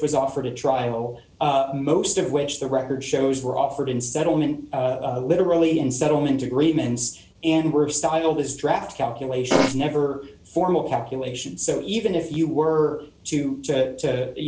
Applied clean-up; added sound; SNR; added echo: none; Fart; -2 dB; none.